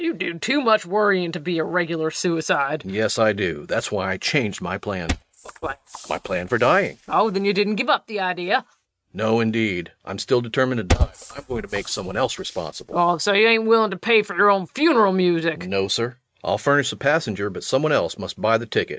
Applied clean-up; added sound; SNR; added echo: neural mask model RNNoise.